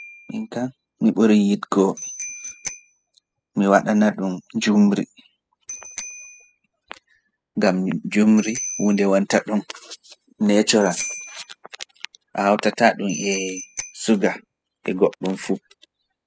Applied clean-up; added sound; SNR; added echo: classical method spectral subtraction.